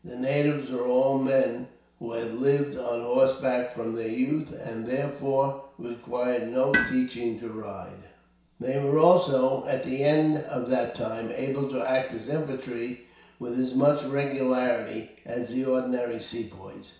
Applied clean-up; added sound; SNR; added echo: none; Tools; 8 dB; reverberation time 0.6 s.